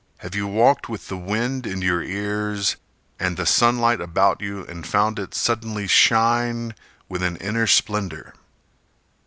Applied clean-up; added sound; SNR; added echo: none; none; none; none.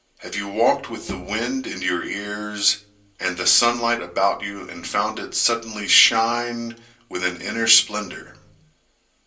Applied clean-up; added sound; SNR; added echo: none; Bowed string instrument; 15 dB; reverberation time 0.3 s.